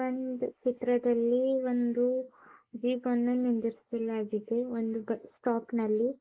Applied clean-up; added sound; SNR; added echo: neural mask model Resemble Enhance denoiser.